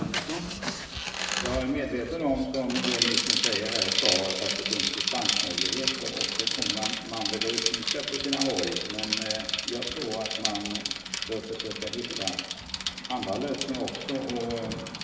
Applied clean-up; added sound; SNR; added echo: none; Bicycle; -2 dB; reverberation time 0.9 s.